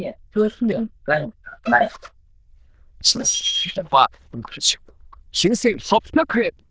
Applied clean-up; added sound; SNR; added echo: neural diffusion model UNIVERSE++.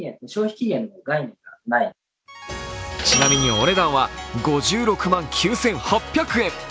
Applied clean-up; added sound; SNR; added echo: none; none; none; none.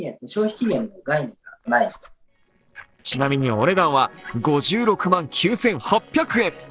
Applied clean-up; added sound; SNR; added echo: neural separator model SepFormer DNS4.